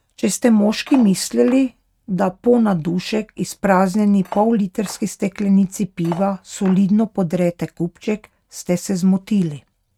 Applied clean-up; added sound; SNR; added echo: neural mask model RNNoise.